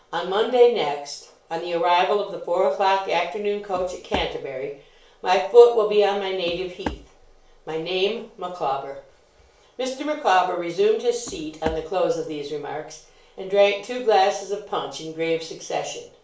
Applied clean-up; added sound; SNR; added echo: none; Walk, footsteps; 13 dB; reverberation time 0.4 s.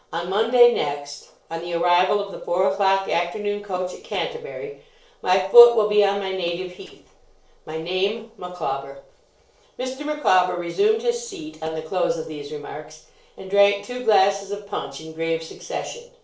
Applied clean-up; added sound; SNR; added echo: neural separator model SepFormer DNS4.